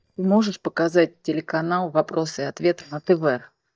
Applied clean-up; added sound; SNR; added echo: neural mask model DeepFilterNet 3.